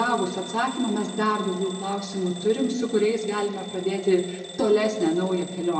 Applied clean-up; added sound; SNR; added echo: none; Alarm / Bell; 15 dB; reverberation time 1.7 s.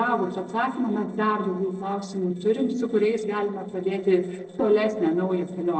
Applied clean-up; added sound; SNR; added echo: neural separator model SepFormer DNS4.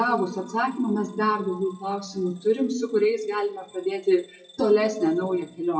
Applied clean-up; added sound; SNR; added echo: classical method WPE with log-MMSE.